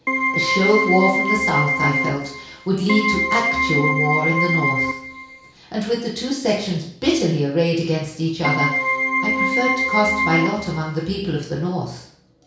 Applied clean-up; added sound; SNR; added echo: none; Keyboard (musical); -1 dB; reverberation time 0.6 s.